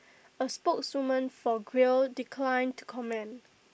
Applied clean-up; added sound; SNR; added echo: none; none; none; none.